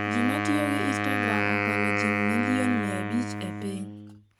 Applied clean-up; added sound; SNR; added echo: none; Wind instrument, woodwind instrument; -2 dB; none.